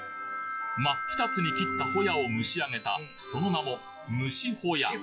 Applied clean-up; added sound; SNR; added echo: classical method log-MMSE.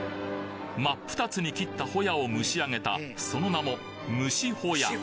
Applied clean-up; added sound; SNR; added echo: none; none; none; none.